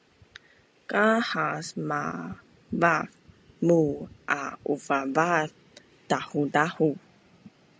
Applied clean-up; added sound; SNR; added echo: none; none; none; none.